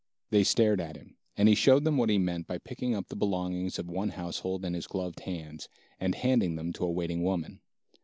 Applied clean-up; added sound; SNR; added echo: none; none; none; none.